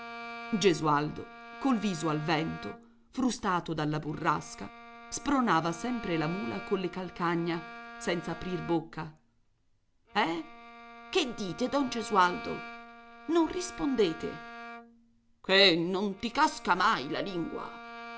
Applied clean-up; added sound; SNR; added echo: none; Bowed string instrument; 15 dB; none.